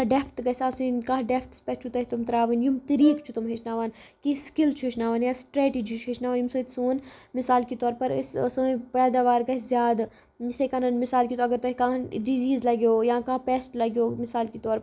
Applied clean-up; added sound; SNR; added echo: none; Brass instrument; 15 dB; none.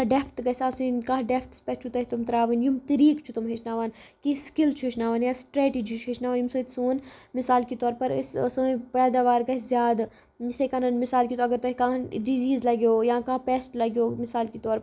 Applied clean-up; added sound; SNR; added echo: none; none; none; none.